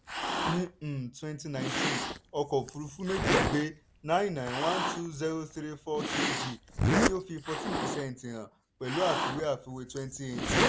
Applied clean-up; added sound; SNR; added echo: none; Zipper (clothing) + Cat; -2 dB; none.